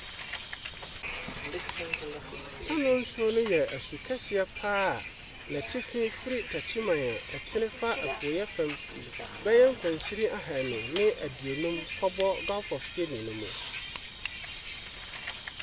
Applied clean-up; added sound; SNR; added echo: none; Bus; 8 dB; none.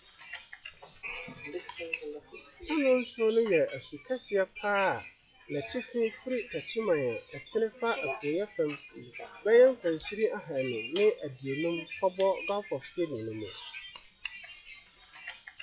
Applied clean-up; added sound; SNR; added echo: classical method log-MMSE.